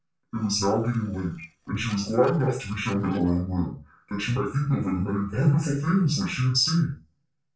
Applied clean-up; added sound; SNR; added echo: neural separator model SepFormer DNS4.